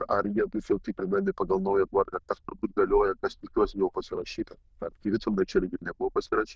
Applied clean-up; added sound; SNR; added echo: neural diffusion model UNIVERSE++.